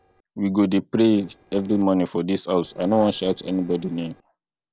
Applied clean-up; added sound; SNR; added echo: neural separator model SepFormer DNS4.